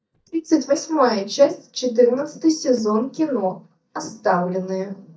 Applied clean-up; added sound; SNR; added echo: neural mask model DeepFilterNet 3.